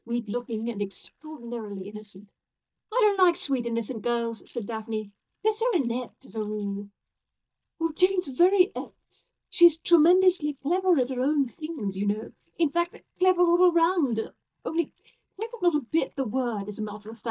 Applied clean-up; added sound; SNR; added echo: neural mask model DeepFilterNet 3.